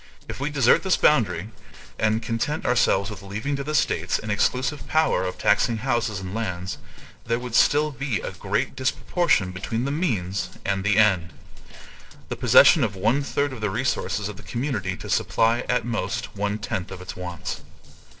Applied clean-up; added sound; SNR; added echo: neural separator model SepFormer DNS4.